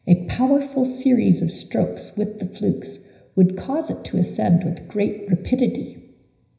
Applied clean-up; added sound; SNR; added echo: none; none; none; reverberation time 0.9 s.